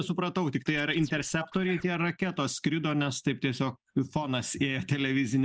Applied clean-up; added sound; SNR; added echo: neural mask model DeepFilterNet 3.